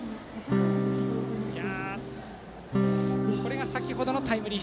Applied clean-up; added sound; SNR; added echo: none; Acoustic guitar / Strum; -4 dB; none.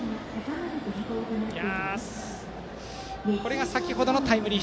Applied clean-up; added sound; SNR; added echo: none; none; none; none.